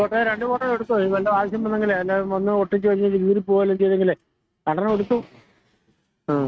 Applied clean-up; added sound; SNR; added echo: neural mask model RNNoise.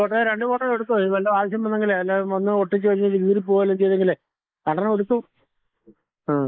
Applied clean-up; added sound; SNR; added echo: neural mask model Resemble Enhance denoiser.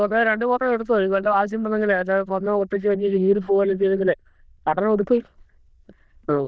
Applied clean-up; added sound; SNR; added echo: neural diffusion model UNIVERSE++.